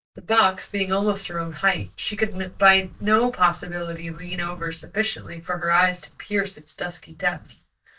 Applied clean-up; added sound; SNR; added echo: neural mask model DeepFilterNet 3.